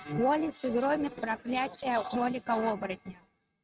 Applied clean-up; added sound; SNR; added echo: neural mask model RNNoise.